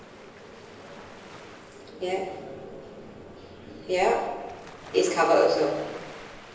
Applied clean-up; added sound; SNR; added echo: none; Waves, surf; 18 dB; reverberation time 1.0 s.